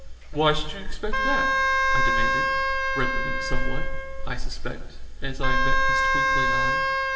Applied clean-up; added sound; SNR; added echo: none; Wind instrument, woodwind instrument; 0 dB; reverberation time 1.6 s.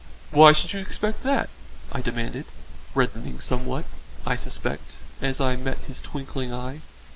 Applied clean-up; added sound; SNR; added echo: none; none; none; none.